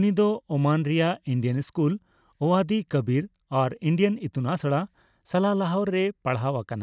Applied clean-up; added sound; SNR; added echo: none; none; none; none.